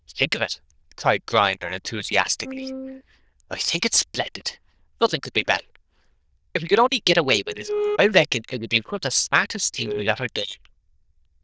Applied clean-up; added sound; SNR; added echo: neural diffusion model UNIVERSE++.